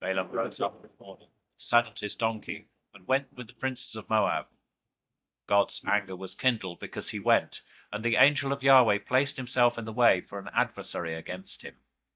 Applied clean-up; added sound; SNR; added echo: neural mask model DeepFilterNet 3.